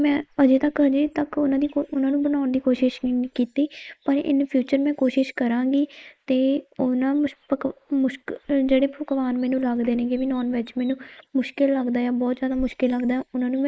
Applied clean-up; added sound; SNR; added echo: neural mask model Resemble Enhance denoiser.